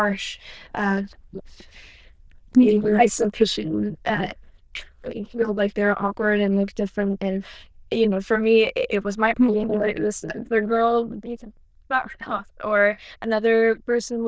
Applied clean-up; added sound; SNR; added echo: neural diffusion model UNIVERSE++.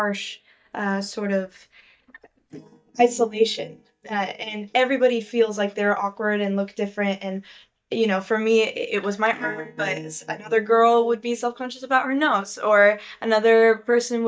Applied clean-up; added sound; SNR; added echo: neural mask model DeepFilterNet 3.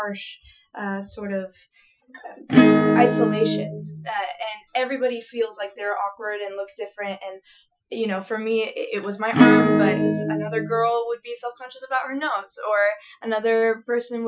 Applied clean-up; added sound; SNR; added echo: classical method Wiener filter.